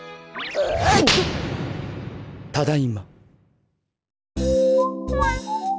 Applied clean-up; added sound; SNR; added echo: none; none; none; none.